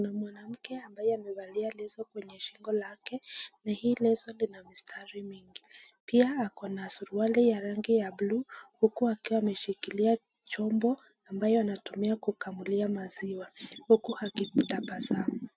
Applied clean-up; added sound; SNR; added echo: neural mask model RNNoise.